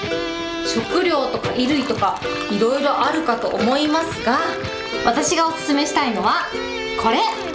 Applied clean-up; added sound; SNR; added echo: none; Fill (with liquid); 20 dB; none.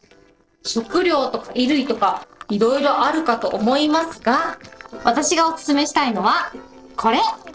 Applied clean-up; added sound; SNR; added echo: neural separator model SepFormer DNS4.